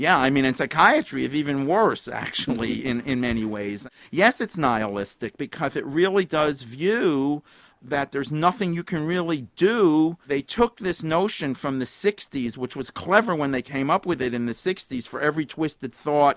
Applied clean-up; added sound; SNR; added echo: none; none; none; none.